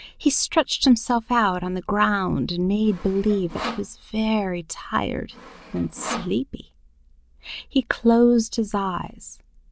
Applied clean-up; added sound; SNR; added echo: none; Sawing; 13 dB; none.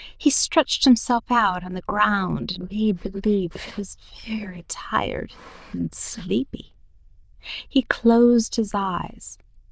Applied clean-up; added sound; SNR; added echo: neural diffusion model UNIVERSE++.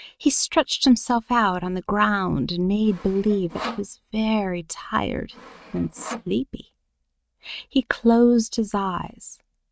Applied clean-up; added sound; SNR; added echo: neural mask model RNNoise.